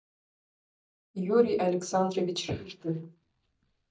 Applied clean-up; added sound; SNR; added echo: neural mask model DeepFilterNet 3.